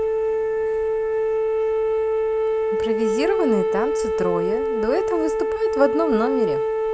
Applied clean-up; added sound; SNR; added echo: none; Wind instrument, woodwind instrument; -5 dB; none.